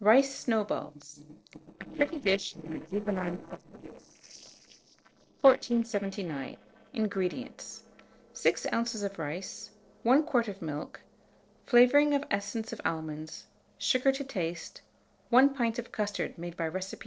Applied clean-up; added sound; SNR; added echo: neural separator model SepFormer DNS4.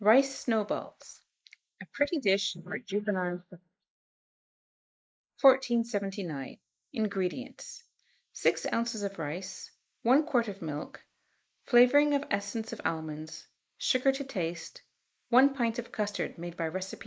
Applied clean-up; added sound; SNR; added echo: neural mask model Resemble Enhance denoiser.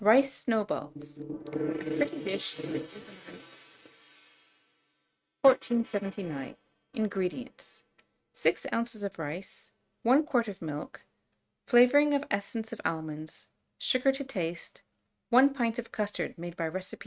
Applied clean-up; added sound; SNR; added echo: neural mask model RNNoise.